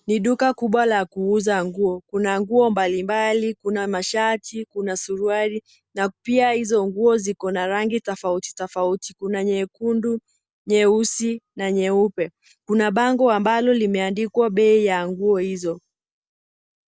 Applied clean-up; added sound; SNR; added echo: none; none; none; none.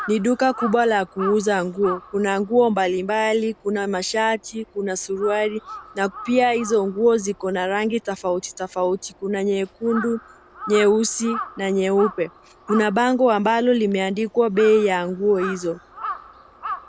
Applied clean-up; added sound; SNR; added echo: none; Crow; 15 dB; none.